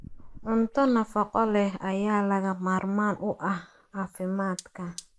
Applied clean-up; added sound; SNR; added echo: neural mask model Resemble Enhance denoiser.